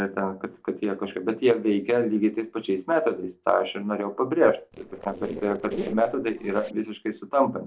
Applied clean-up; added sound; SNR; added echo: neural separator model SepFormer DNS4.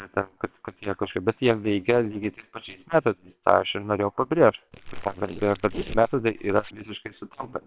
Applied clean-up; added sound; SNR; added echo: neural separator model SepFormer WHAM!.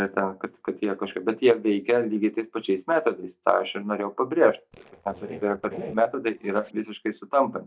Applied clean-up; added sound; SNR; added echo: neural mask model DeepFilterNet 3.